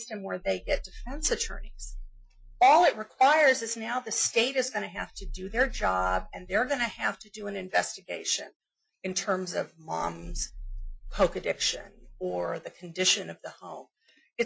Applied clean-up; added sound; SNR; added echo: classical method Wiener filter.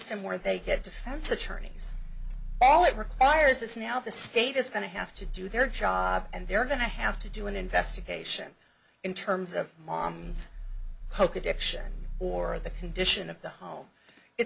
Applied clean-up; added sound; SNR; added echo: none; Growling; 7 dB; none.